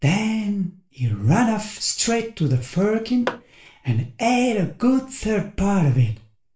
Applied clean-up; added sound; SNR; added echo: none; Tap / Hammer; 12 dB; reverberation time 0.3 s.